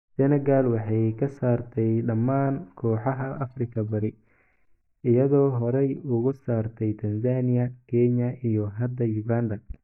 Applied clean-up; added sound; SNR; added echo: neural mask model DeepFilterNet 3.